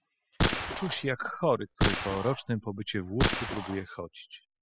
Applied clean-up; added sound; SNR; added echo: classical method spectral subtraction.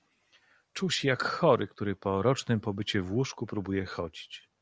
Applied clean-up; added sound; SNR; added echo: none; none; none; none.